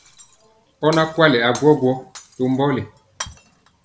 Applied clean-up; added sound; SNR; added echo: none; Shatter; 19 dB; none.